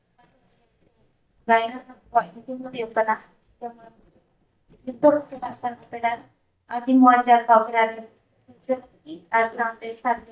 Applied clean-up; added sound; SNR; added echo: neural mask model DeepFilterNet 3.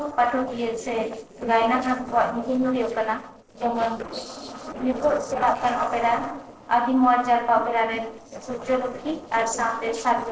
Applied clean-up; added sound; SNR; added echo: neural separator model SepFormer DNS4.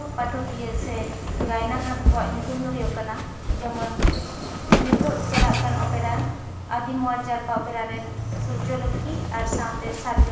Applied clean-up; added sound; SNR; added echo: none; Walk, footsteps; -1 dB; reverberation time 0.9 s.